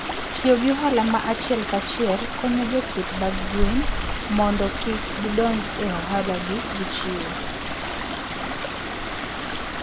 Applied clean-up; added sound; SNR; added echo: none; Stream; 2 dB; none.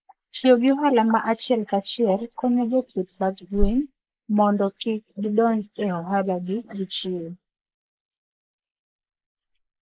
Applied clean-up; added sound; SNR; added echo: neural mask model Resemble Enhance denoiser.